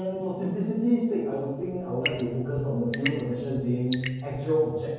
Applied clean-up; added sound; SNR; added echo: none; Drip / Sink (filling or washing) / Water tap, faucet / Water; 11 dB; reverberation time 1.3 s.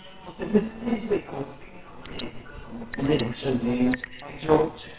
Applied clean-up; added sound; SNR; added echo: neural separator model SepFormer WHAMR!.